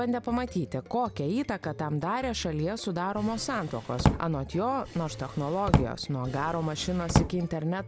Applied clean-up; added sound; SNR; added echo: none; Drawer open or close; 1 dB; none.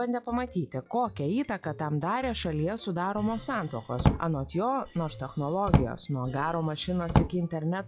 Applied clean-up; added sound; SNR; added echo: classical method log-MMSE.